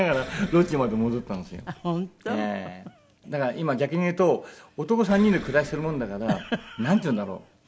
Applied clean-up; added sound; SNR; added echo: none; Explosion; 18 dB; none.